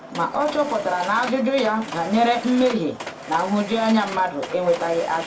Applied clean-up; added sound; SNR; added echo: none; Mechanisms; 13 dB; reverberation time 0.2 s.